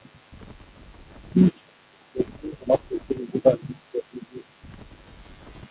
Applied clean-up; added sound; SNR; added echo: none; Wind; 19 dB; none.